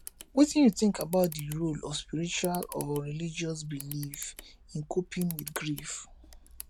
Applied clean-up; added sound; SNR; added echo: none; Camera; 16 dB; none.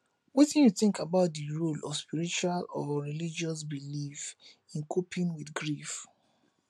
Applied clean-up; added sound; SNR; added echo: none; none; none; none.